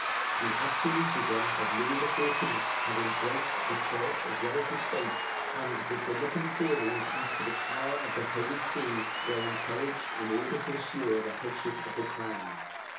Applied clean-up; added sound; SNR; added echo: none; Applause / Crowd / Cheering; -3 dB; reverberation time 0.7 s.